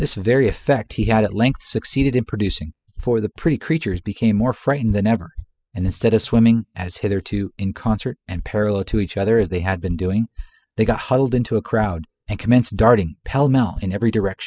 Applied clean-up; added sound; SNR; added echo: classical method spectral subtraction.